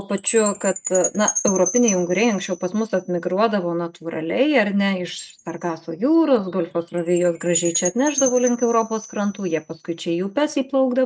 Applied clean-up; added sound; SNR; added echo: neural mask model RNNoise.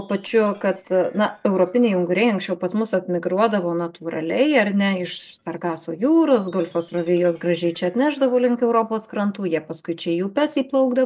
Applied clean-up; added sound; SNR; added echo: neural separator model SepFormer DNS4.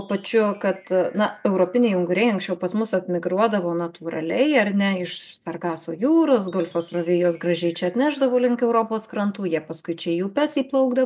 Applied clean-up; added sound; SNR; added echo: none; Chime; 5 dB; none.